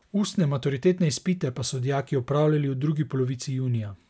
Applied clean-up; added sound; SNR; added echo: none; none; none; none.